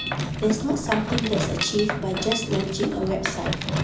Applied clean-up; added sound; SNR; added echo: none; Mechanisms; 1 dB; reverberation time 0.4 s.